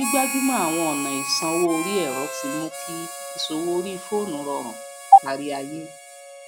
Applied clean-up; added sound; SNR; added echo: none; Harmonica; 8 dB; none.